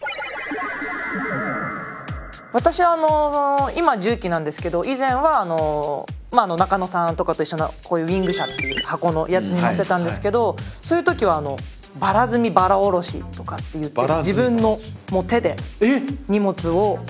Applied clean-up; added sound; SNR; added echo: none; none; none; none.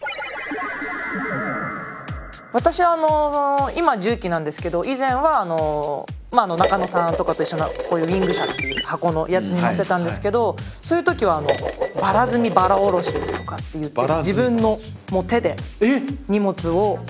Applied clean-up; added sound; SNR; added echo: none; Dishes, pots, and pans; 6 dB; none.